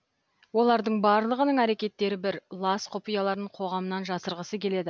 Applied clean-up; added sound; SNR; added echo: none; none; none; none.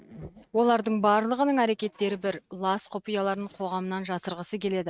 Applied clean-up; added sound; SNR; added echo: neural mask model RNNoise.